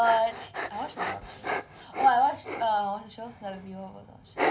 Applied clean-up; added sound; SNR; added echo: none; Dog; 5 dB; reverberation time 0.4 s.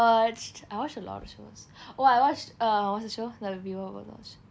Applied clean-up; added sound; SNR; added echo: none; none; none; none.